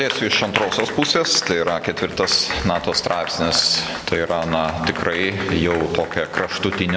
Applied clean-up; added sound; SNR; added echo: none; Applause; 10 dB; none.